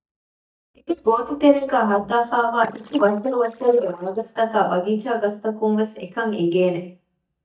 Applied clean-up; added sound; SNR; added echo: neural mask model DeepFilterNet 3.